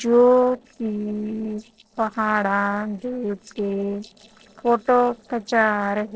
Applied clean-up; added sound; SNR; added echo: neural separator model SepFormer DNS4.